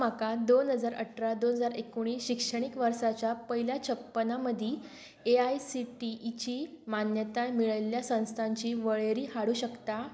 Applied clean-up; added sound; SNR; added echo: none; none; none; none.